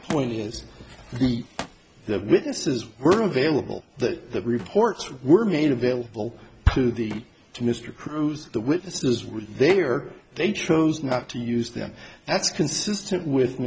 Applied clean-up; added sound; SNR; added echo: none; Thump, thud; 19 dB; none.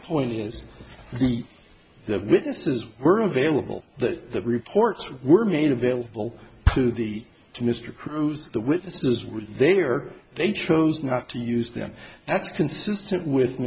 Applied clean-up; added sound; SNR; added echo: none; none; none; none.